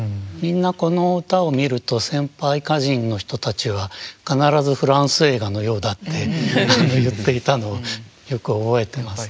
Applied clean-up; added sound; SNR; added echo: none; none; none; none.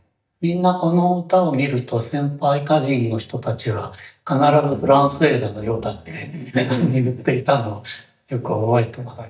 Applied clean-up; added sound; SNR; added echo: neural mask model DeepFilterNet 3.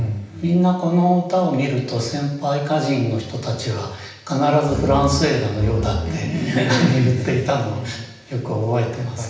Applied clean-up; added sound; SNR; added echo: none; Bowed string instrument; 5 dB; reverberation time 0.9 s.